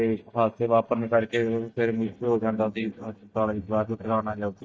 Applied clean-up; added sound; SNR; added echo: neural mask model DeepFilterNet 3.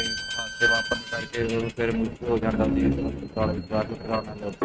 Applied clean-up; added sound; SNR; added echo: neural mask model RNNoise.